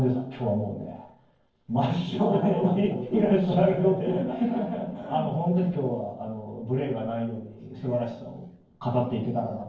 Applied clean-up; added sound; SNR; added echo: neural separator model SepFormer DNS4.